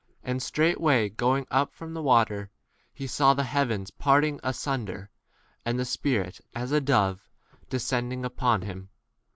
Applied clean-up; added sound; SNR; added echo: none; none; none; none.